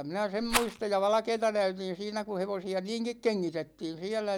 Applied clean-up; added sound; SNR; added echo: none; Rattle; 4 dB; none.